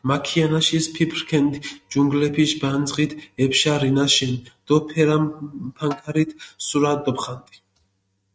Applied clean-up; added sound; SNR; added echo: neural mask model RNNoise.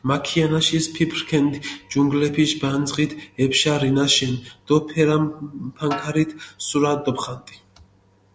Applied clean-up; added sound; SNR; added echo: none; Snare drum; 15 dB; none.